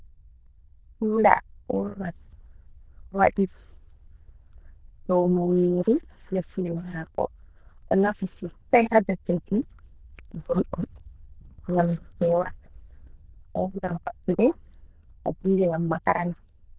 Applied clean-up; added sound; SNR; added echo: neural diffusion model UNIVERSE++.